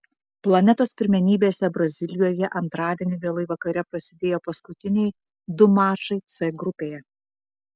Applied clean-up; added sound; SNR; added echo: none; none; none; none.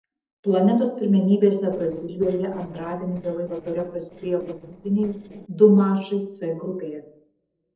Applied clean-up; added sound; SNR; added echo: neural separator model SepFormer DNS4.